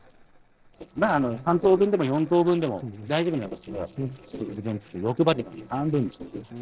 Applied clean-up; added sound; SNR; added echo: neural separator model SepFormer DNS4.